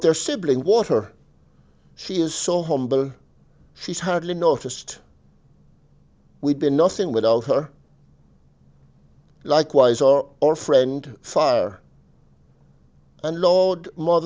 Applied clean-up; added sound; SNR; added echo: none; none; none; none.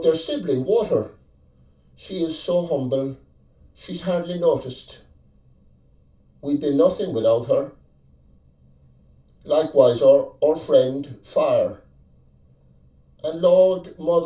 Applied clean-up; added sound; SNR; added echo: none; none; none; reverberation time 0.2 s.